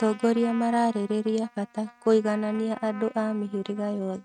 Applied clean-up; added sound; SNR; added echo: neural mask model RNNoise.